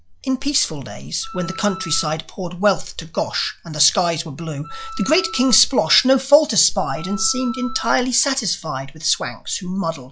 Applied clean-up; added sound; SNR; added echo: classical method log-MMSE.